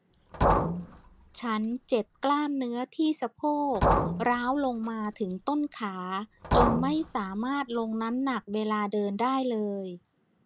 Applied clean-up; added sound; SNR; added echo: none; Liquid; 1 dB; none.